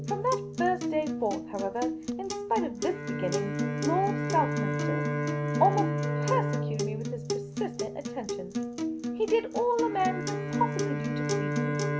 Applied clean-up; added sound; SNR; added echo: none; Acoustic guitar + Bowed string instrument; -1 dB; none.